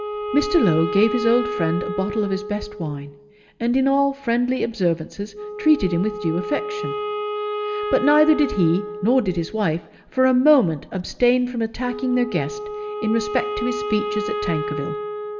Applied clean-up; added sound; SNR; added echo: none; Wind instrument, woodwind instrument; 7 dB; reverberation time 0.8 s.